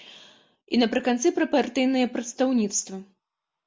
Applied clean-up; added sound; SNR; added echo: none; none; none; none.